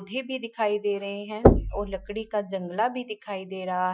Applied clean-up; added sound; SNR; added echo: classical method Wiener filter.